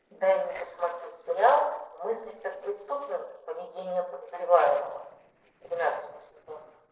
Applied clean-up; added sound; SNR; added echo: neural separator model SepFormer DNS4.